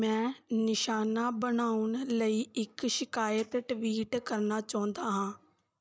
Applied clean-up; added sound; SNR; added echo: neural mask model DeepFilterNet 3.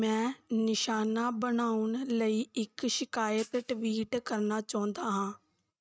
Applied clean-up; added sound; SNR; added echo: neural mask model RNNoise.